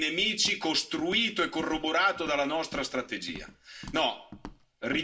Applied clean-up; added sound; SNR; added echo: none; Walk, footsteps; 18 dB; reverberation time 0.3 s.